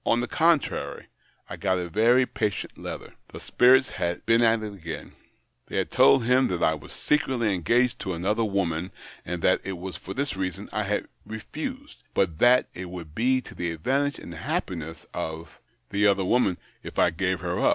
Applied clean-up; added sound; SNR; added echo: none; none; none; none.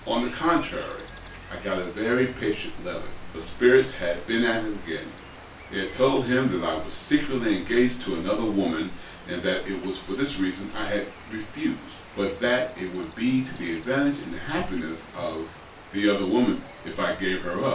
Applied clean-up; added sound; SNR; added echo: none; Cricket; 16 dB; reverberation time 0.3 s.